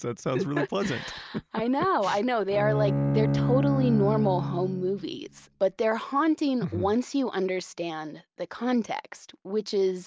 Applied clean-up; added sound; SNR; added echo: none; Bowed string instrument; 1 dB; none.